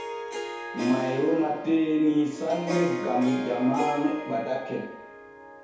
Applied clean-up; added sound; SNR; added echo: none; Harp; 8 dB; reverberation time 2.1 s.